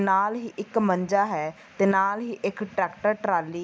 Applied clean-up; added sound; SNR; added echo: none; none; none; none.